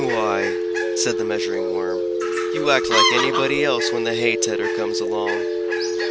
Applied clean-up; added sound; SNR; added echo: none; Fowl + Telephone; -3 dB; none.